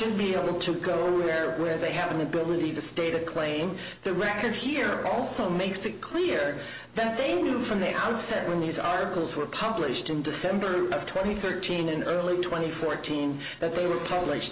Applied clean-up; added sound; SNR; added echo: none; none; none; none.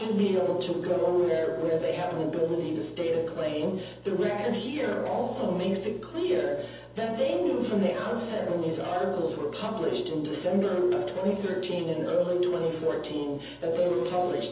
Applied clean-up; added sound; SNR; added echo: none; none; none; reverberation time 0.7 s.